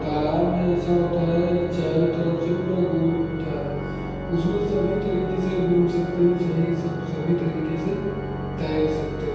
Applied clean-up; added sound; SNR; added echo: none; Organ; 7 dB; reverberation time 1.2 s.